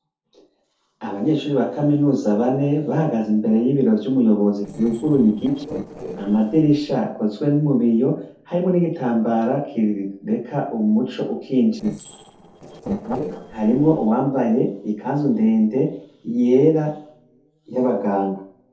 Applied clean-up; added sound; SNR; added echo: neural separator model SepFormer DNS4.